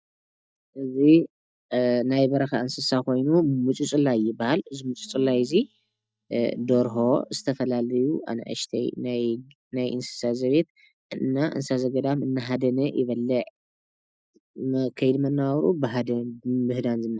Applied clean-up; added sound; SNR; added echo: neural mask model DeepFilterNet 3.